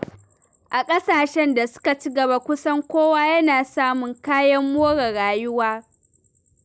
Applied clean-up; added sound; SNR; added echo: none; none; none; none.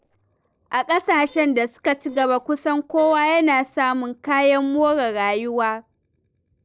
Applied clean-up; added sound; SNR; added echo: neural separator model SepFormer DNS4.